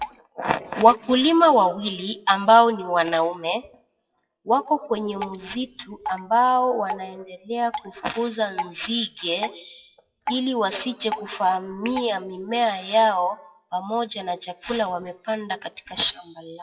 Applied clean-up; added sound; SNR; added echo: classical method WPE with log-MMSE.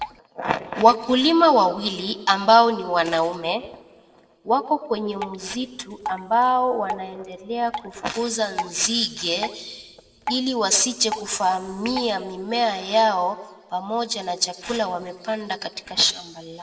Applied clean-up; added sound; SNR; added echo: none; Drip; 17 dB; reverberation time 1.0 s.